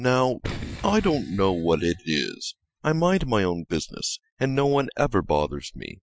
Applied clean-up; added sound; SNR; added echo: classical method Wiener filter.